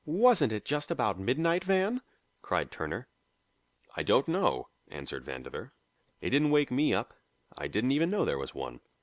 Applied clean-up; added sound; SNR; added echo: none; none; none; none.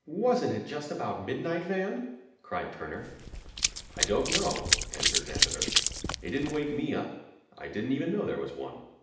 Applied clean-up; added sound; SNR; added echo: none; Run; -3 dB; reverberation time 0.8 s.